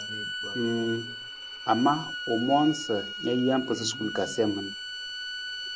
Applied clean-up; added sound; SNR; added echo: none; Bowed string instrument; 8 dB; none.